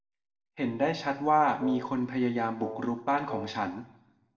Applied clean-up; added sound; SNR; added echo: none; Wind instrument, woodwind instrument; 12 dB; reverberation time 0.6 s.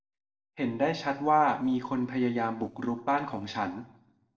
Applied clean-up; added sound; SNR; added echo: neural separator model SepFormer DNS4.